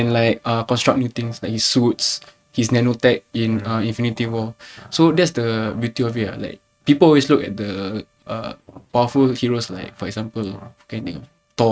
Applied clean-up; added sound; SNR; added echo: neural mask model RNNoise.